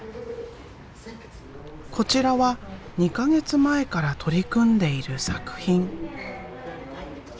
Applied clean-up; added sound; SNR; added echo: none; none; none; none.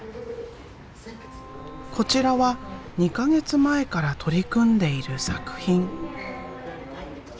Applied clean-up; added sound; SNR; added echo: none; Bowed string instrument; 18 dB; none.